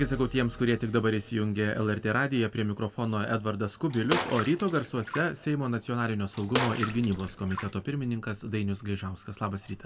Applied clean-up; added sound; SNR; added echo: none; Bathtub (filling or washing) / Water / Splash, splatter; 5 dB; reverberation time 0.9 s.